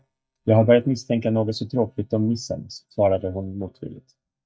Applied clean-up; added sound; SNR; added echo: neural mask model DeepFilterNet 3.